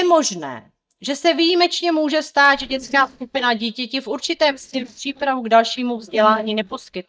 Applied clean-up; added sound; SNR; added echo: neural mask model DeepFilterNet 3.